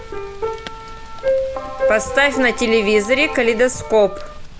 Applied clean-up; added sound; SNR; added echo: none; Keyboard (musical) + Rain; 13 dB; none.